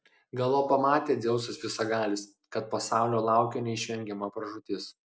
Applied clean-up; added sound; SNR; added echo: none; none; none; none.